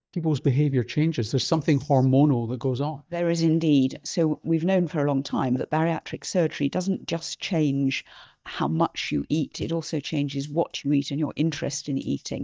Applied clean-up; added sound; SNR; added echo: neural mask model DeepFilterNet 3.